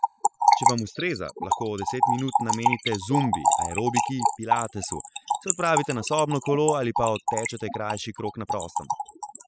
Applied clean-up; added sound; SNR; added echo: classical method spectral subtraction.